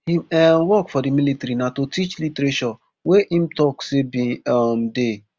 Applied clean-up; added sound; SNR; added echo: none; none; none; none.